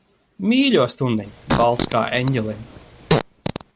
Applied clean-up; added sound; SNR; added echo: none; Fart; 3 dB; none.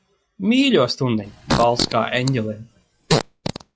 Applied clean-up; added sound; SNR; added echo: classical method log-MMSE.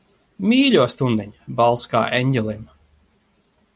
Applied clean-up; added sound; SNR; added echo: none; none; none; none.